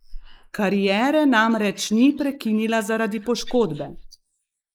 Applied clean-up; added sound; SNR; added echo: neural mask model Resemble Enhance denoiser.